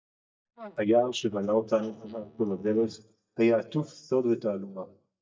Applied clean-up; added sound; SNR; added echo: neural mask model DeepFilterNet 3.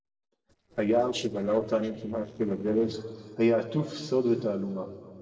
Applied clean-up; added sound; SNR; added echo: neural separator model SepFormer DNS4.